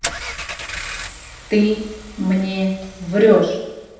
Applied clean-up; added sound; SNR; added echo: none; Engine / Car; 12 dB; reverberation time 0.9 s.